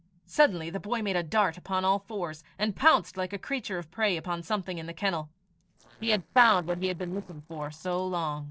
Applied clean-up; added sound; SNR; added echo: neural separator model SepFormer DNS4.